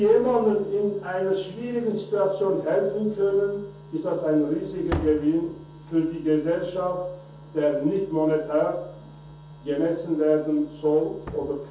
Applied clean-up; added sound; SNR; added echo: none; Slam; 19 dB; reverberation time 0.6 s.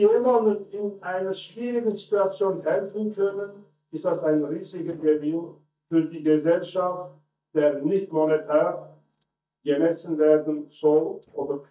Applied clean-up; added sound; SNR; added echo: neural mask model DeepFilterNet 3.